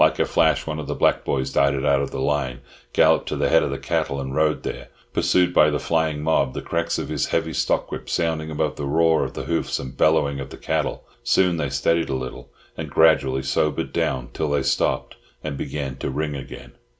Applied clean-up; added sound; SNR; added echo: none; none; none; none.